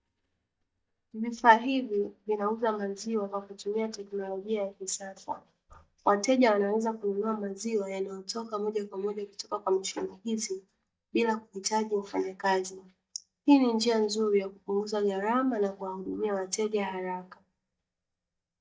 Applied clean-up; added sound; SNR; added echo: neural mask model DeepFilterNet 3.